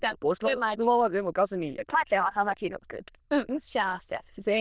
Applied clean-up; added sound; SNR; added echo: neural diffusion model UNIVERSE++.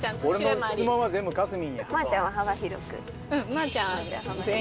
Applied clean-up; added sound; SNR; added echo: none; Engine; 17 dB; none.